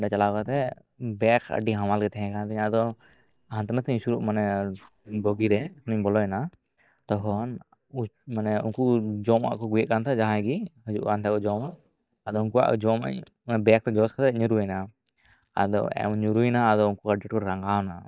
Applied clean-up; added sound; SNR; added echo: neural mask model DeepFilterNet 3.